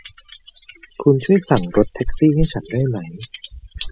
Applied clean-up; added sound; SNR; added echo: classical method spectral subtraction.